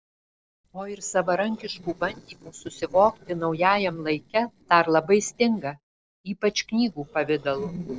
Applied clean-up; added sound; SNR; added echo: neural separator model SepFormer DNS4.